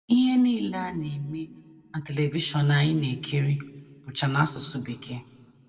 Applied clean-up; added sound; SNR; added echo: none; none; none; reverberation time 1.2 s.